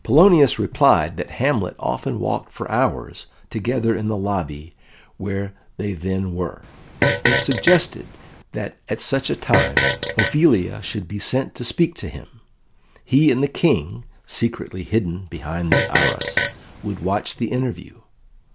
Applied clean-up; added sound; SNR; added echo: none; Fart; 1 dB; none.